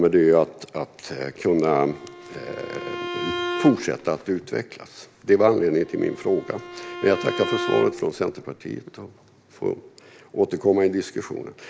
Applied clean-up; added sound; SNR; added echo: none; Bowed string instrument; 9 dB; none.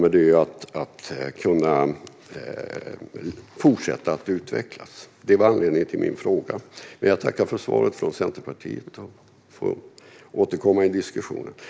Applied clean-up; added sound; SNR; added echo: none; none; none; none.